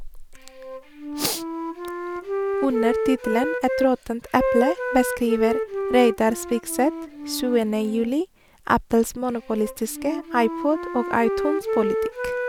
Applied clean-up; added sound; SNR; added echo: none; Wind instrument, woodwind instrument; 4 dB; none.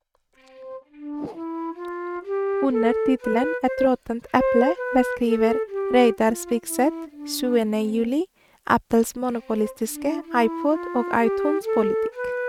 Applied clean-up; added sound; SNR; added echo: neural mask model RNNoise.